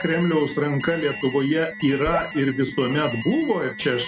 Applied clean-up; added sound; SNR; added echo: none; Alarm; 13 dB; none.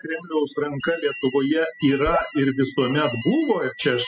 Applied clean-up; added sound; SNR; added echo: classical method spectral subtraction.